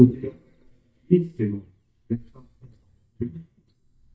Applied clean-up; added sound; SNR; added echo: neural mask model DeepFilterNet 3.